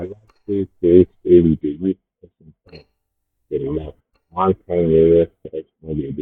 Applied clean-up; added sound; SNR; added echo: neural mask model DeepFilterNet 3.